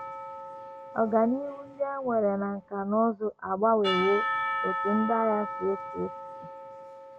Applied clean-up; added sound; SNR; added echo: none; Church bell / Percussion; 6 dB; none.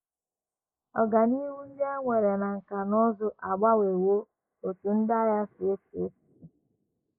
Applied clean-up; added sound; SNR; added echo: neural mask model Resemble Enhance denoiser.